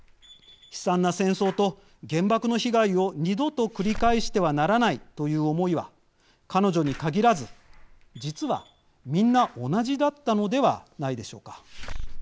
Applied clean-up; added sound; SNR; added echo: none; Slam / Alarm; 13 dB; none.